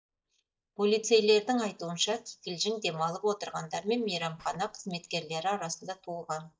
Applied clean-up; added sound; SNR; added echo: neural mask model DeepFilterNet 3.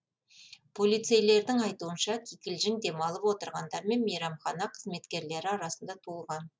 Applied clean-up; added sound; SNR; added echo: none; none; none; none.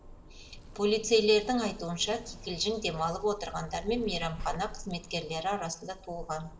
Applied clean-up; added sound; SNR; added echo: none; Zipper (clothing); 14 dB; reverberation time 1.6 s.